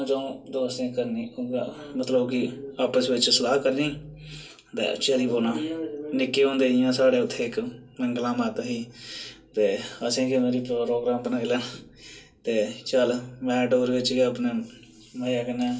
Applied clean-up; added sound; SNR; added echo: none; none; none; reverberation time 0.2 s.